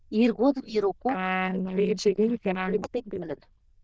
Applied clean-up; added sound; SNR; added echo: neural diffusion model UNIVERSE++.